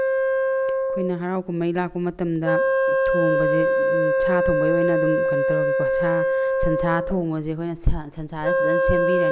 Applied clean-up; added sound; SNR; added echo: none; Wind instrument, woodwind instrument; -4 dB; none.